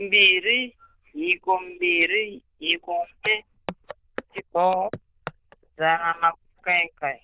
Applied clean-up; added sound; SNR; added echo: neural diffusion model UNIVERSE++.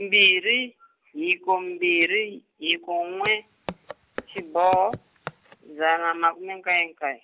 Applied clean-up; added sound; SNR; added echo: none; Walk, footsteps; 14 dB; none.